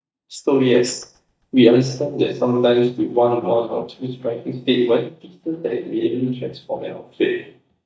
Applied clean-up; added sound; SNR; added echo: neural mask model DeepFilterNet 3.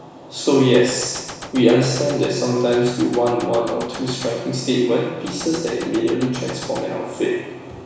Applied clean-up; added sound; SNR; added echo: none; Gunshot, gunfire; 15 dB; reverberation time 1.0 s.